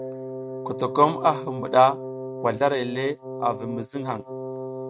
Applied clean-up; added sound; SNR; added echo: neural mask model RNNoise.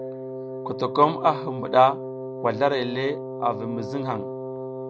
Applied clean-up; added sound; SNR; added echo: none; Wind instrument, woodwind instrument; 8 dB; none.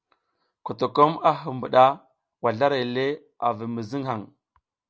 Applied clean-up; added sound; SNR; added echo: none; none; none; none.